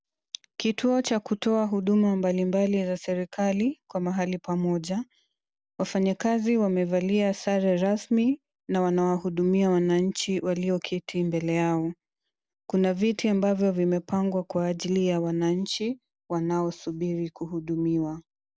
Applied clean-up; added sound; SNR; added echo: none; none; none; none.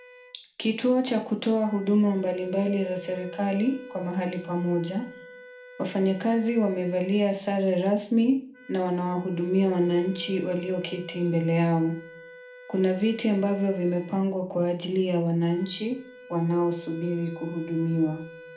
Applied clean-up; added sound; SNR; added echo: none; Wind instrument, woodwind instrument; 19 dB; reverberation time 0.4 s.